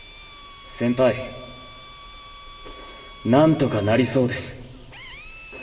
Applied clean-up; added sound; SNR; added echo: none; Drill; 19 dB; reverberation time 1.6 s.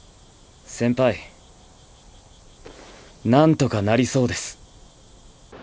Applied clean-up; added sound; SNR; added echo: none; none; none; none.